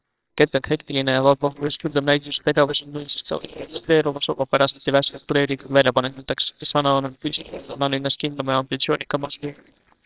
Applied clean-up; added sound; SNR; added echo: neural separator model SepFormer WHAMR!.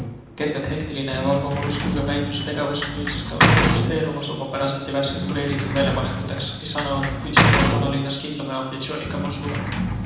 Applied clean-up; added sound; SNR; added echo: none; Sliding door / Slam; -2 dB; reverberation time 1.0 s.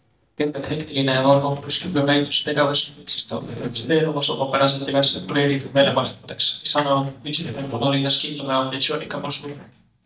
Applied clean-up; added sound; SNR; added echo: neural mask model DeepFilterNet 3.